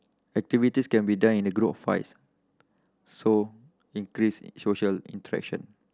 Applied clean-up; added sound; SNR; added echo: none; none; none; none.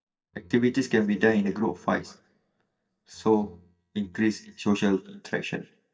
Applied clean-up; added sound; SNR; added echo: neural mask model DeepFilterNet 3.